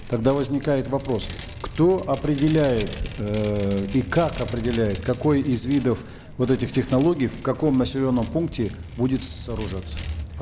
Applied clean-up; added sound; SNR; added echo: none; Vehicle; 11 dB; none.